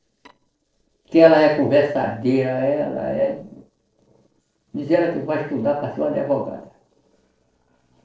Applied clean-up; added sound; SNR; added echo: neural separator model SepFormer DNS4.